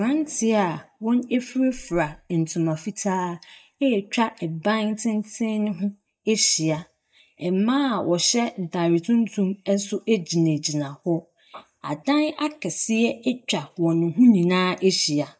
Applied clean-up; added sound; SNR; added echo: neural mask model DeepFilterNet 3.